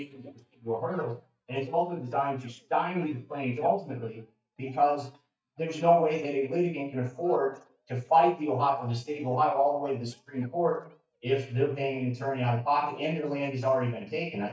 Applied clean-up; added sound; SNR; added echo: neural mask model DeepFilterNet 3.